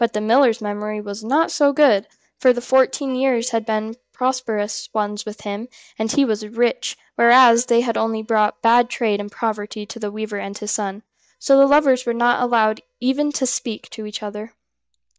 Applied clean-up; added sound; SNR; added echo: neural mask model DeepFilterNet 3.